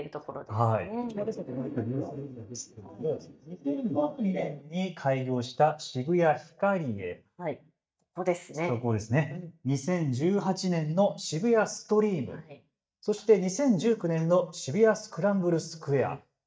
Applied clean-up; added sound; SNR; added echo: neural mask model DeepFilterNet 3.